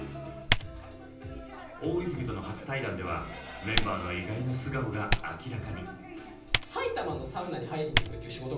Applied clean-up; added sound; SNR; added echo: none; Typing; 0 dB; reverberation time 0.6 s.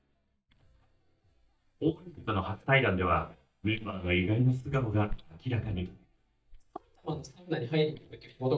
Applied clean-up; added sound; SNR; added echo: neural mask model DeepFilterNet 3.